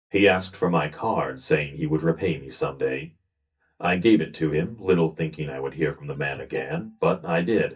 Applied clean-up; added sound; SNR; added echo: neural mask model DeepFilterNet 3.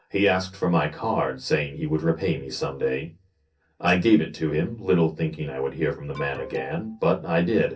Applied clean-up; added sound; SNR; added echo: neural separator model SepFormer DNS4.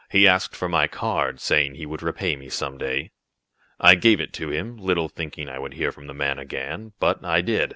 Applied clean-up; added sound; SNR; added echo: none; none; none; none.